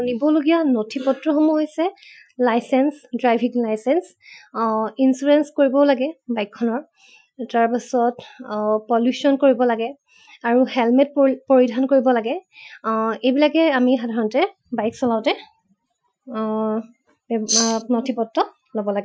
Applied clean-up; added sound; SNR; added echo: classical method Wiener filter.